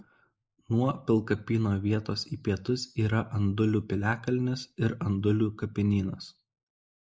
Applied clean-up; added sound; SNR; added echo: neural mask model Resemble Enhance denoiser.